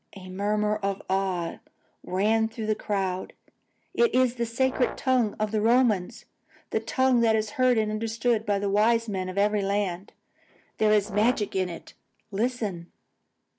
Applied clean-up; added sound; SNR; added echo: none; Brass instrument; 13 dB; none.